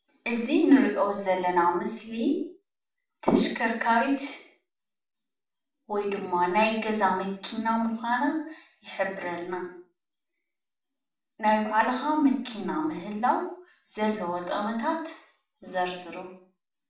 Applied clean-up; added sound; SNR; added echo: none; none; none; reverberation time 0.5 s.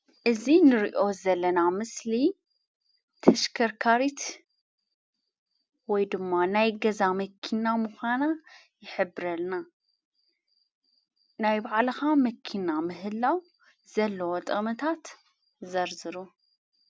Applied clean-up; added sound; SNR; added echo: none; none; none; none.